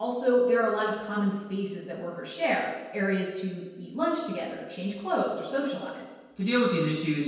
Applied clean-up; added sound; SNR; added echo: none; none; none; reverberation time 1.2 s.